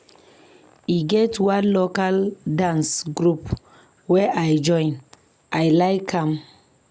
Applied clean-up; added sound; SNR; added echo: none; none; none; none.